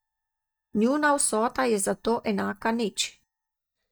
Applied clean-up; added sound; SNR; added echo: neural mask model DeepFilterNet 3.